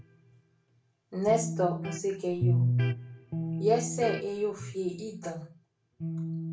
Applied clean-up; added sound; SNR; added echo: none; Electric guitar; 1 dB; reverberation time 0.3 s.